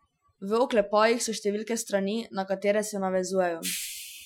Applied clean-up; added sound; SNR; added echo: classical method Wiener filter.